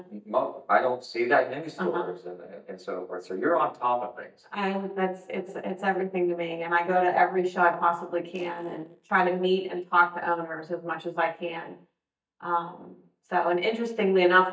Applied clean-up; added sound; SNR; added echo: neural mask model DeepFilterNet 3.